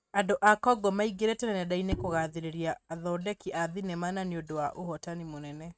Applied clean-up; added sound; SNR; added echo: neural mask model RNNoise.